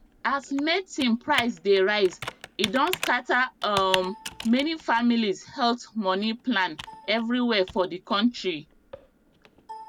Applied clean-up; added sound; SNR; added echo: none; Computer keyboard; 13 dB; none.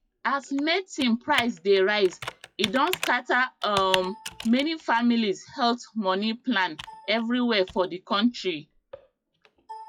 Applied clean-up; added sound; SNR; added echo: classical method log-MMSE.